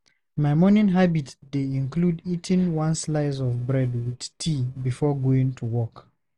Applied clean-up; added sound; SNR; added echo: none; none; none; none.